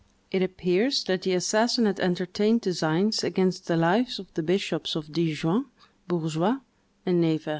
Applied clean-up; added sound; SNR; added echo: none; none; none; none.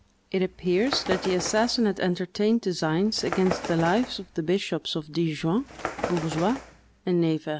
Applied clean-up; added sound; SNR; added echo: none; Bird; 11 dB; none.